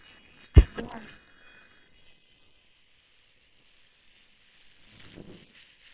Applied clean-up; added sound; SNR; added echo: neural separator model SepFormer WHAM!.